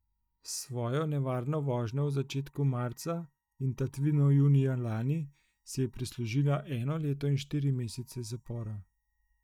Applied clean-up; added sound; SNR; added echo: neural mask model DeepFilterNet 3.